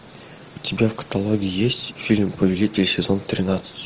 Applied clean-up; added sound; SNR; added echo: neural mask model Resemble Enhance denoiser.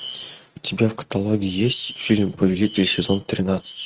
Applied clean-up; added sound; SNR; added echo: neural mask model RNNoise.